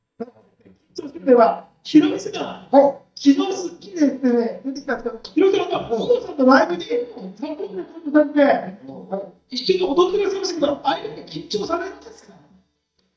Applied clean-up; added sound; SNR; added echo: neural mask model DeepFilterNet 3.